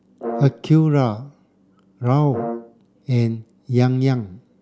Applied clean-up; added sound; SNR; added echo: none; Brass instrument; 11 dB; none.